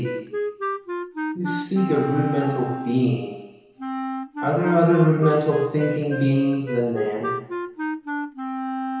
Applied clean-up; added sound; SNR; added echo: none; Wind instrument, woodwind instrument; 6 dB; reverberation time 1.0 s.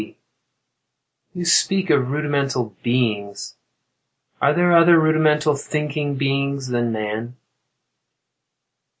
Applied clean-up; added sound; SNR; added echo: none; none; none; none.